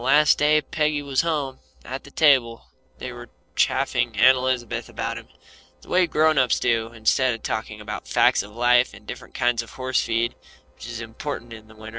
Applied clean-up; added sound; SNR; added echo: neural separator model SepFormer DNS4.